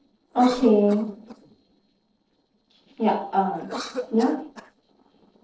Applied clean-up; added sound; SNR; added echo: neural separator model SepFormer DNS4.